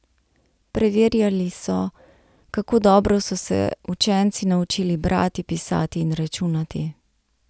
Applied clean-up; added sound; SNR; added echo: none; none; none; none.